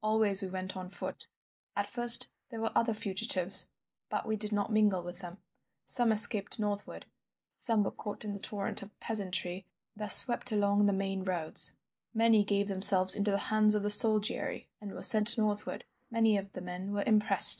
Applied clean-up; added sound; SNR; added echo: neural mask model Resemble Enhance denoiser.